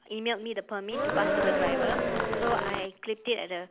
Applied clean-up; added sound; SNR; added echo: none; Cheering; -5 dB; none.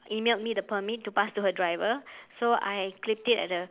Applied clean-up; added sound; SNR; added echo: none; none; none; none.